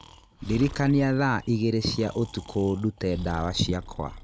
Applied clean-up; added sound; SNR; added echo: none; Breathing; 16 dB; none.